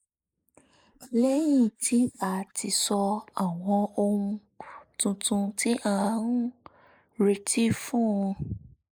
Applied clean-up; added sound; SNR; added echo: neural mask model Resemble Enhance denoiser.